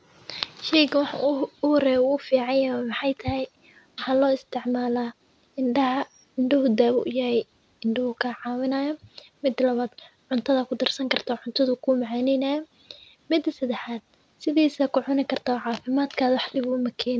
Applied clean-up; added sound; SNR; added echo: none; none; none; none.